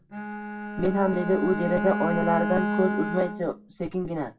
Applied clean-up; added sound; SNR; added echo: none; Bowed string instrument; 4 dB; reverberation time 0.2 s.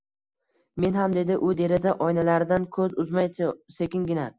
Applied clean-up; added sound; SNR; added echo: none; none; none; none.